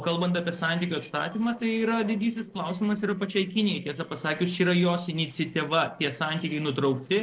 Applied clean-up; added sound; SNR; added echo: neural separator model SepFormer DNS4.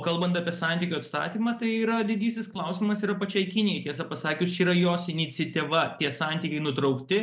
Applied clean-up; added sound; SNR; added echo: none; none; none; none.